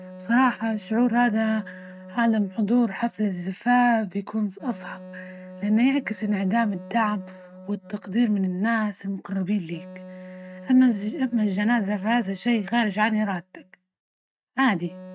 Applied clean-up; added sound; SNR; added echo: neural mask model RNNoise.